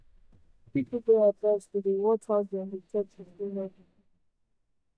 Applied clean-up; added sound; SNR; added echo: neural mask model DeepFilterNet 3.